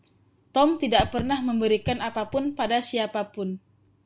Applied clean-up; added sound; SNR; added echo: none; Raindrop / Drip; 11 dB; none.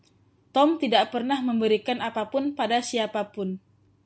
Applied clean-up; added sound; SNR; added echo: none; none; none; none.